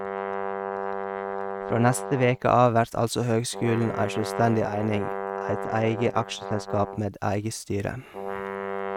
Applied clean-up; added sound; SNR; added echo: neural mask model RNNoise.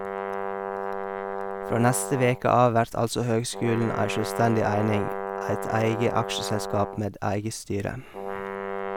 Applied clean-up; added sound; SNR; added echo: none; Brass instrument; 6 dB; none.